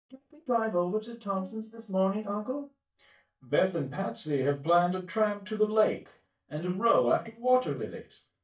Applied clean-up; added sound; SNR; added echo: neural mask model DeepFilterNet 3.